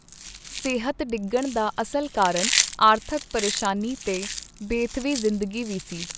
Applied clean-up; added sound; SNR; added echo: none; Chewing, mastication; 6 dB; none.